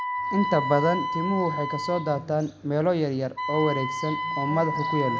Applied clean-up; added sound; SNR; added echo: none; Wind instrument, woodwind instrument; 4 dB; none.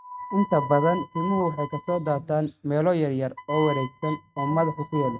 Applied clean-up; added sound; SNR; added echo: neural mask model RNNoise.